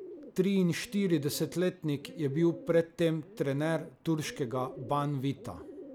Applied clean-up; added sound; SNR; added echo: none; Bird; 17 dB; none.